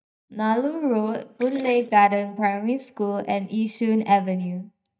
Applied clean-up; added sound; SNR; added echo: neural mask model DeepFilterNet 3.